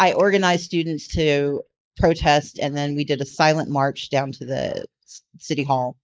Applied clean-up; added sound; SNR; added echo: neural mask model Resemble Enhance denoiser.